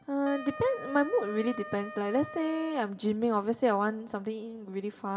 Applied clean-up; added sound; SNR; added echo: none; Wind instrument, woodwind instrument; 15 dB; reverberation time 0.3 s.